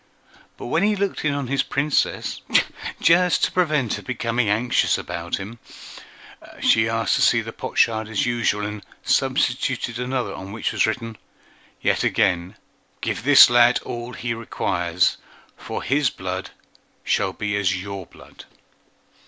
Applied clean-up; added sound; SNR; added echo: none; none; none; none.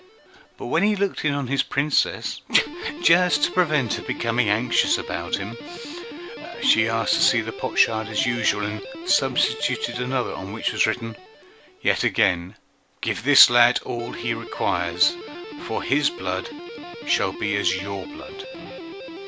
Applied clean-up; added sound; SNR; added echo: none; Guitar; 12 dB; none.